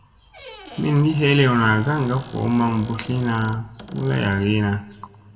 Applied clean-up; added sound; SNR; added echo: none; Squeak; 20 dB; reverberation time 1.0 s.